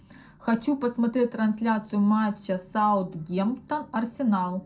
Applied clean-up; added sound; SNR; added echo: none; none; none; reverberation time 0.2 s.